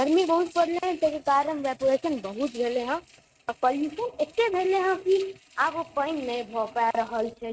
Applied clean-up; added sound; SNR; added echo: neural mask model RNNoise.